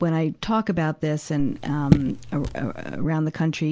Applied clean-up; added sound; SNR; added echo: none; Raindrop / Drip; 1 dB; none.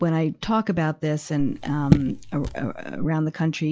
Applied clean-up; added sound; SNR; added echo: classical method log-MMSE.